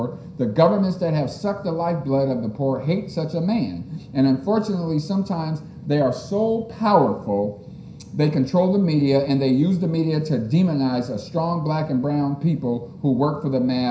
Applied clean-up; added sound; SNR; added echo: none; none; none; reverberation time 0.5 s.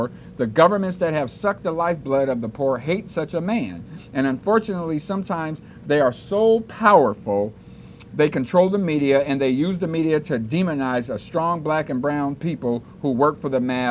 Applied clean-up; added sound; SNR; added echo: none; none; none; none.